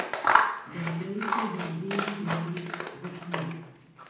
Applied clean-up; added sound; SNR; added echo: none; Scissors; -5 dB; reverberation time 1.1 s.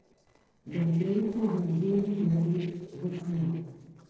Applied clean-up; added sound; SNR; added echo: neural separator model SepFormer DNS4.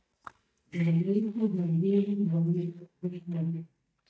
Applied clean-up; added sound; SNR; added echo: neural mask model DeepFilterNet 3.